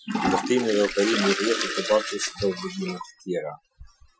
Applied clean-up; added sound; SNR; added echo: classical method Wiener filter.